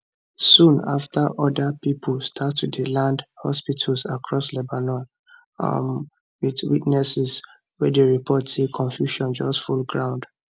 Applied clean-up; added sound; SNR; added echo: none; none; none; none.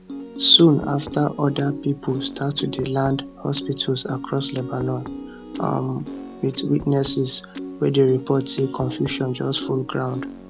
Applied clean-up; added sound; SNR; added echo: none; Piano; 11 dB; none.